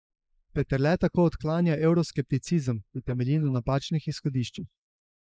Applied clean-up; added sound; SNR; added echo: neural mask model Resemble Enhance denoiser.